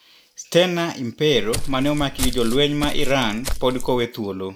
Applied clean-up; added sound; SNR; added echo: none; Walk, footsteps; 2 dB; none.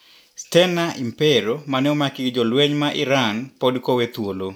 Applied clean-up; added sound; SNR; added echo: none; none; none; none.